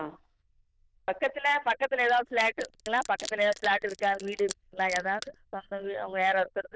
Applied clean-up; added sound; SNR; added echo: neural diffusion model UNIVERSE++.